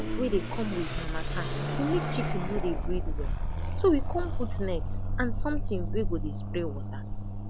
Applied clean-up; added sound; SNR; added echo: none; Car passing by / Accelerating, revving, vroom; -4 dB; none.